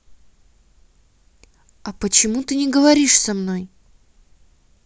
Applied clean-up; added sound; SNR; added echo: none; none; none; none.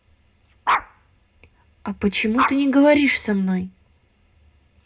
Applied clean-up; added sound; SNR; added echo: none; Dog; 8 dB; reverberation time 0.2 s.